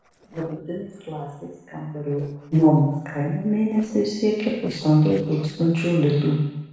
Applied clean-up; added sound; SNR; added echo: neural separator model SepFormer DNS4.